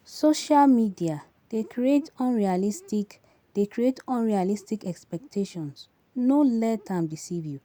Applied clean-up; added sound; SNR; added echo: none; none; none; none.